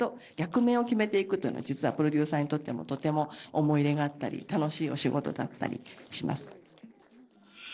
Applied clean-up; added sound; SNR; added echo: neural separator model SepFormer DNS4.